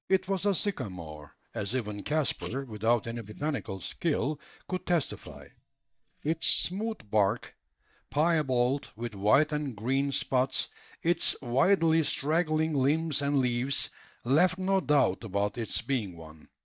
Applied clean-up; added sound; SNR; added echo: neural mask model DeepFilterNet 3.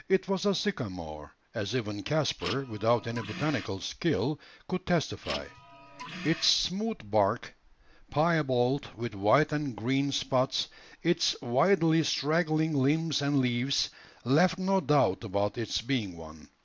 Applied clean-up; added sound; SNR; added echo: none; Printer; 12 dB; none.